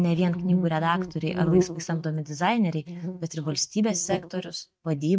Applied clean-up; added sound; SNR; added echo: neural mask model DeepFilterNet 3.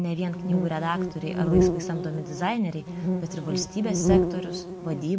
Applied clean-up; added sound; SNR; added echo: none; Insect; -3 dB; none.